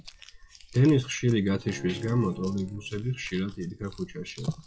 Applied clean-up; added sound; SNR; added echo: classical method log-MMSE.